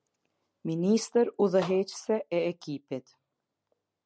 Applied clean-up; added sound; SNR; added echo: none; none; none; none.